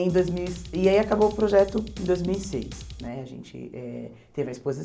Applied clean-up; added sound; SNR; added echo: none; Drum kit; 14 dB; none.